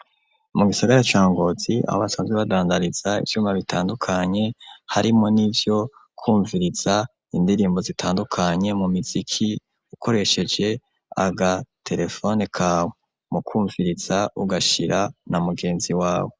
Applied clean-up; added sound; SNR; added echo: none; none; none; none.